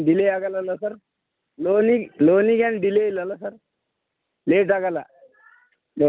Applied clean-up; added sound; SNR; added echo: none; none; none; none.